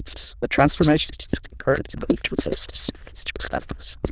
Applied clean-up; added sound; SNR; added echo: neural diffusion model UNIVERSE++.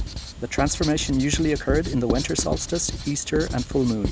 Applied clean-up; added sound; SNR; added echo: none; Writing; 5 dB; none.